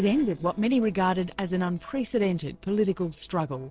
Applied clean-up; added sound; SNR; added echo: neural separator model SepFormer DNS4.